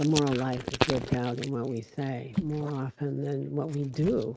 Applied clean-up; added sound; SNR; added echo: neural mask model RNNoise.